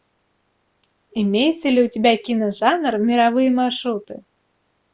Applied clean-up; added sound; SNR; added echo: none; none; none; none.